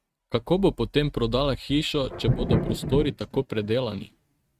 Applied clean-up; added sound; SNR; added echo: neural mask model RNNoise.